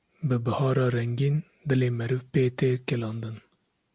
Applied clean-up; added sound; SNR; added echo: none; none; none; none.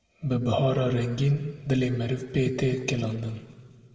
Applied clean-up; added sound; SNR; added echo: none; none; none; reverberation time 1.6 s.